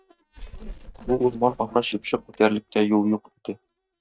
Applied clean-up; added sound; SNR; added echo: neural mask model DeepFilterNet 3.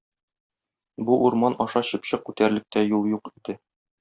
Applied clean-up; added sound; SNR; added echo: none; none; none; none.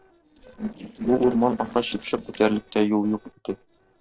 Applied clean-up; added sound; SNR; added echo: neural separator model SepFormer DNS4.